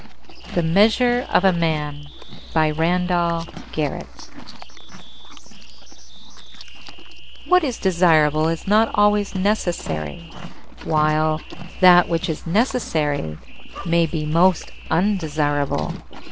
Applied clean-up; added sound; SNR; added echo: none; Livestock, farm animals, working animals; 19 dB; none.